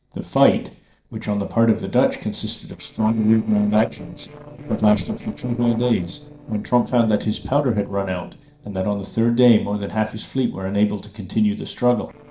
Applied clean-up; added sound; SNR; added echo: neural separator model SepFormer DNS4.